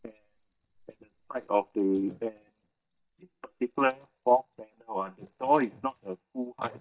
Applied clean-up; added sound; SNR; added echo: neural mask model DeepFilterNet 3.